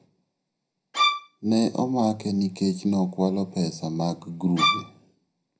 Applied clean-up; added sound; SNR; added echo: none; Bowed string instrument; -1 dB; reverberation time 0.4 s.